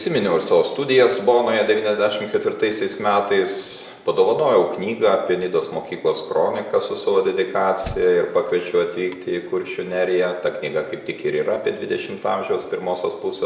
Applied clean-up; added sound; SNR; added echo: none; Thump, thud; 18 dB; none.